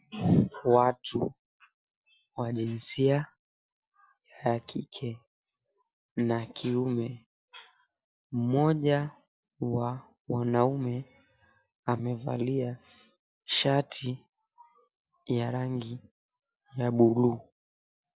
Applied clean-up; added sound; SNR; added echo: none; none; none; none.